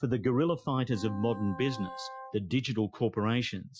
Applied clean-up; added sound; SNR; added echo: classical method Wiener filter.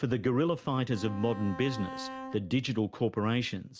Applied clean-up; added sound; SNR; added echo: none; Bowed string instrument; 12 dB; none.